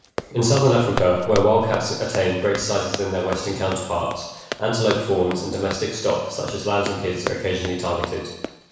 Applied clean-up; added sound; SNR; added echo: none; Run; 12 dB; reverberation time 1.0 s.